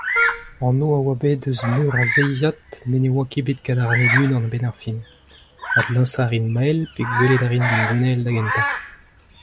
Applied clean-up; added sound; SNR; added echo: none; Wind instrument, woodwind instrument + Bird vocalization, bird call, bird song; 5 dB; none.